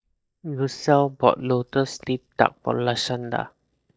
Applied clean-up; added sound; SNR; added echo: neural mask model DeepFilterNet 3.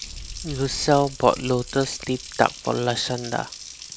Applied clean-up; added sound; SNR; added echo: none; Water tap, faucet + Boom; 14 dB; none.